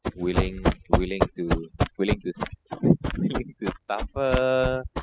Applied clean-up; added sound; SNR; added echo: classical method spectral subtraction.